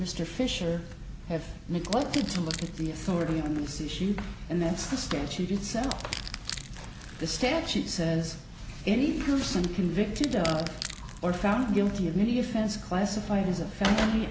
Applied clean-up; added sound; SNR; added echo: none; Crushing; 15 dB; none.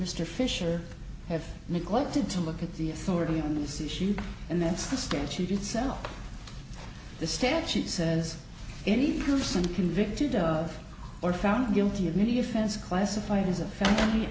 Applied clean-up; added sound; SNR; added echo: none; none; none; none.